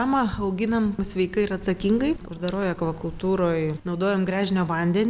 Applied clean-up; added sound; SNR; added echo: none; none; none; none.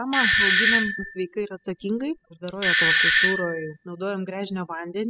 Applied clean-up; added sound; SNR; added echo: classical method spectral subtraction.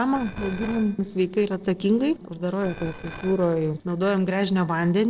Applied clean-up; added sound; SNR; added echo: neural separator model SepFormer DNS4.